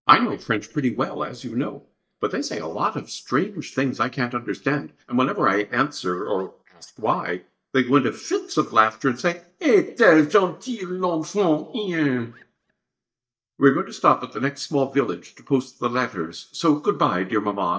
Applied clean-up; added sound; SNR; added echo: neural mask model DeepFilterNet 3.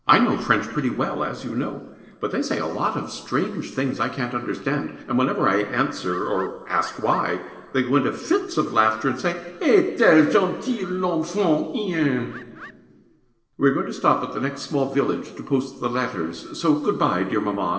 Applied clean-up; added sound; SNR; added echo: neural separator model SepFormer DNS4.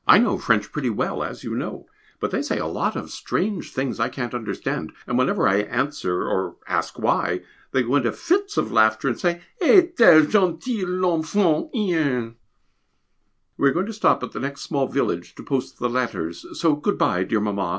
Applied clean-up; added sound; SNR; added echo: none; none; none; none.